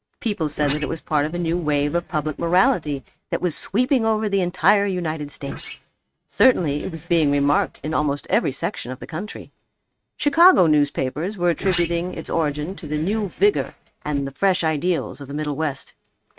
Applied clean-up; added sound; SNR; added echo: neural mask model RNNoise.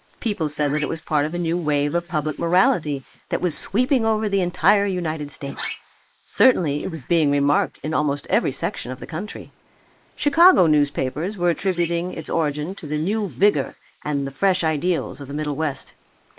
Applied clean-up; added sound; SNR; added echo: neural mask model Resemble Enhance denoiser.